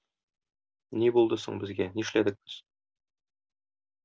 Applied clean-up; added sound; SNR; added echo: none; none; none; none.